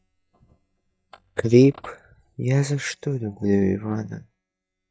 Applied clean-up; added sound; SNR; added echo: neural mask model DeepFilterNet 3.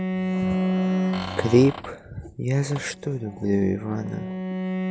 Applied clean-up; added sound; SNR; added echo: none; Bowed string instrument; 3 dB; none.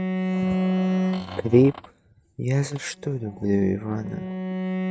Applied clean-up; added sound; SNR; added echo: neural mask model RNNoise.